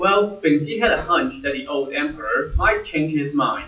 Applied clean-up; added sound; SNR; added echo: classical method WPE with log-MMSE.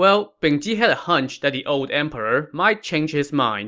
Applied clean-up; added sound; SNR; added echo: none; none; none; none.